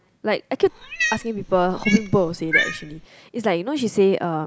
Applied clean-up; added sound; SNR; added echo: none; Cat; 4 dB; none.